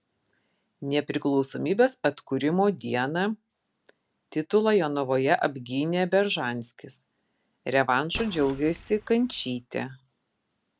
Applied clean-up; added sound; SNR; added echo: none; Explosion; 16 dB; none.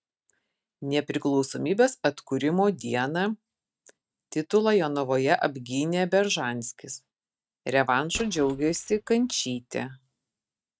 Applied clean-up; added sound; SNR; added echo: neural mask model RNNoise.